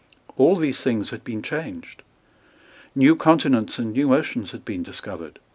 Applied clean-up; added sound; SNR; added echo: none; none; none; none.